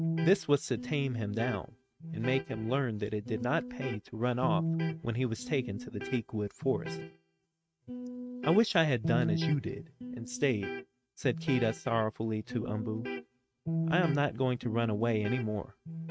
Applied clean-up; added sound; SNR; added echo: neural mask model RNNoise.